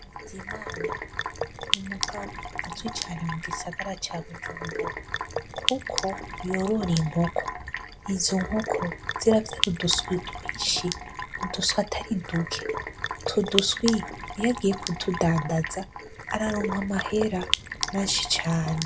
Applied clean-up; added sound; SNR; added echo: none; Sink (filling or washing); 5 dB; none.